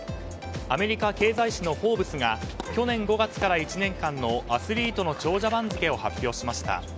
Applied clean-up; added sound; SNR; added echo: none; none; none; none.